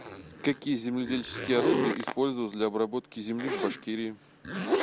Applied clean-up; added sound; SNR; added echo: none; Zipper (clothing); 3 dB; none.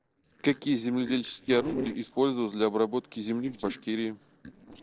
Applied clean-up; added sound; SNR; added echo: neural separator model SepFormer DNS4.